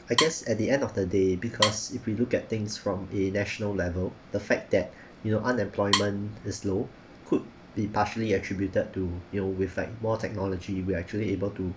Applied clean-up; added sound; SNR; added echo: none; Wood; 3 dB; none.